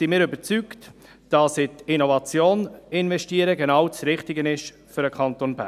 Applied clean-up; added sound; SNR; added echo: none; none; none; none.